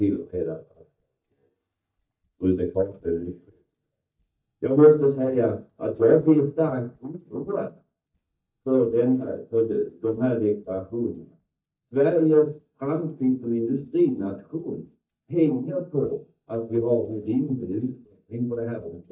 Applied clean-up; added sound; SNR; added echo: neural mask model DeepFilterNet 3.